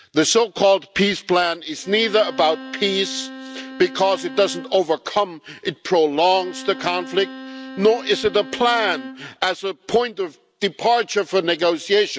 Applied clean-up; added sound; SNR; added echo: none; Bowed string instrument; 16 dB; none.